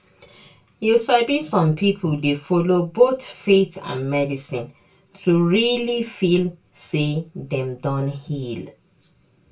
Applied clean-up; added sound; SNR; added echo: none; none; none; reverberation time 0.2 s.